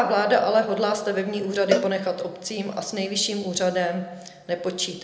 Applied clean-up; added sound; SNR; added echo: none; Cowbell; 7 dB; reverberation time 0.7 s.